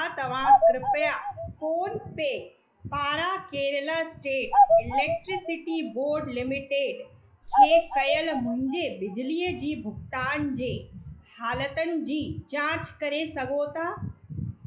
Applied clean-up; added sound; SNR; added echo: classical method log-MMSE.